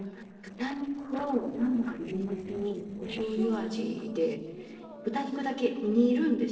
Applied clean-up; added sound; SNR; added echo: neural separator model SepFormer DNS4.